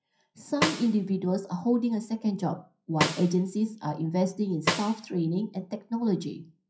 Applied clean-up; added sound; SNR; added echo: classical method WPE with log-MMSE.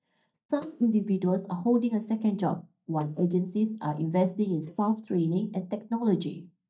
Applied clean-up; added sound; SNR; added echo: neural mask model DeepFilterNet 3.